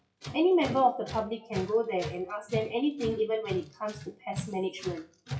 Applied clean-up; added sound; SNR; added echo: classical method WPE with log-MMSE.